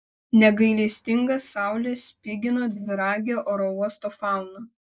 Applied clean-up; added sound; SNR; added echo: neural mask model Resemble Enhance denoiser.